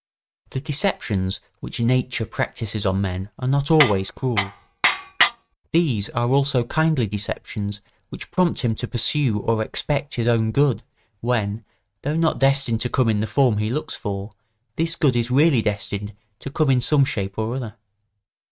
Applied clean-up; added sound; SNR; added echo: neural mask model RNNoise.